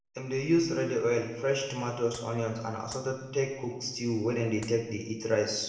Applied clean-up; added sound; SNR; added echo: neural separator model SepFormer DNS4.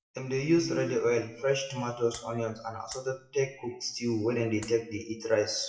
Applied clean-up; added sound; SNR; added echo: classical method WPE with log-MMSE.